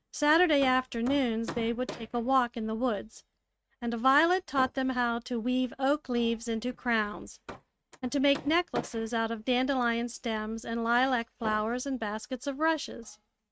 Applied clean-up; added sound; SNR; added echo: neural mask model RNNoise.